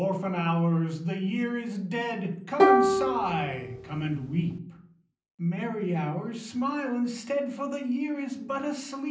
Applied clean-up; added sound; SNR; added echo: none; Plucked string instrument; -4 dB; reverberation time 0.6 s.